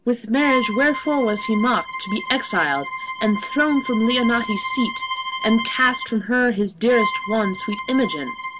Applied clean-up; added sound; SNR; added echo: none; Bowed string instrument; 8 dB; none.